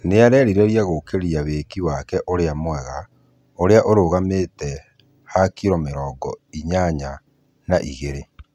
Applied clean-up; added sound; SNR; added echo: none; none; none; none.